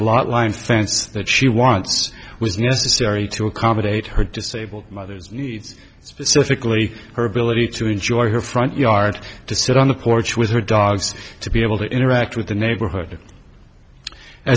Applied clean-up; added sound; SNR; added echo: none; none; none; none.